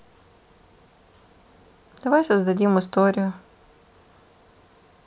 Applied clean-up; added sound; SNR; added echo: none; none; none; none.